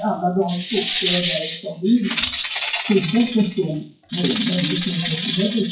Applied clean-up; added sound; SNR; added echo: classical method WPE with log-MMSE.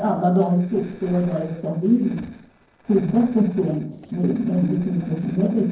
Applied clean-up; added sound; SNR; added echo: neural separator model SepFormer DNS4.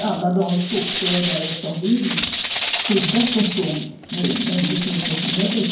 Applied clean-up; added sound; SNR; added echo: none; Rattle / Rattle (instrument); 4 dB; reverberation time 0.9 s.